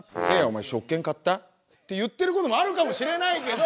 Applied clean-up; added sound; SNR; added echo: none; Brass instrument; 3 dB; none.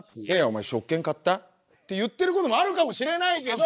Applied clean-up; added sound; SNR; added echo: neural mask model Resemble Enhance denoiser.